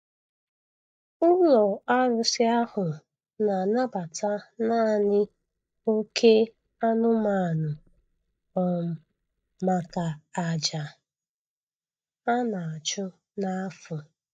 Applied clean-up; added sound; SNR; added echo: neural mask model DeepFilterNet 3.